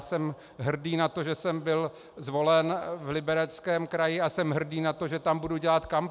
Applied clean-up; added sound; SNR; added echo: none; none; none; none.